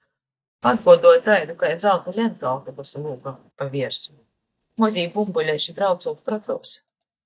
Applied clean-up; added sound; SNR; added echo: neural mask model DeepFilterNet 3.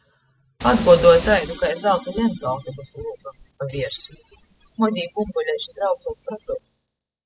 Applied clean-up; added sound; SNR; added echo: classical method spectral subtraction.